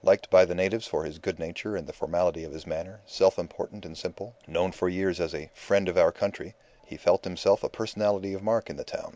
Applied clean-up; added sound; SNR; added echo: none; none; none; none.